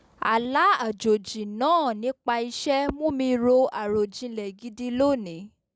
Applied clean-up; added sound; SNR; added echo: none; none; none; none.